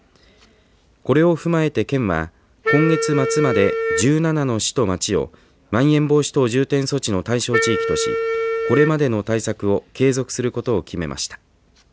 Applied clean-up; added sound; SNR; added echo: none; Wind instrument, woodwind instrument; 3 dB; none.